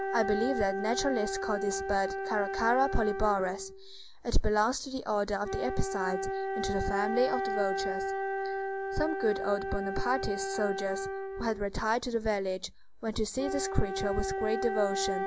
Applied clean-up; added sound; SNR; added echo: none; Wind instrument, woodwind instrument; 4 dB; none.